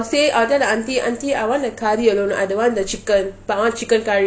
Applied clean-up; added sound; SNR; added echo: none; none; none; none.